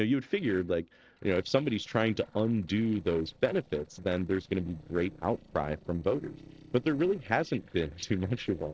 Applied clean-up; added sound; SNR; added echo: neural separator model SepFormer DNS4.